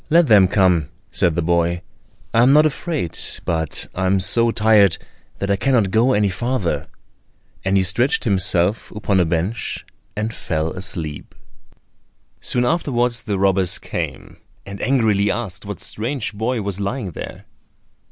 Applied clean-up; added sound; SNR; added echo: none; none; none; none.